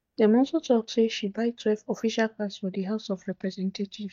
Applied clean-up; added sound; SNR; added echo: neural mask model DeepFilterNet 3.